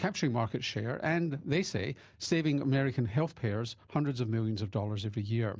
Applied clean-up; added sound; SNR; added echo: none; none; none; none.